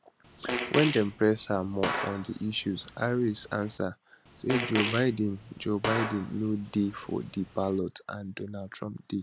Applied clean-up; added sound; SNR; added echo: none; Fart; 6 dB; none.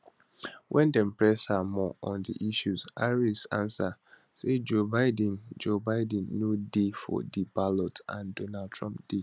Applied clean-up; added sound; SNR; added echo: none; none; none; none.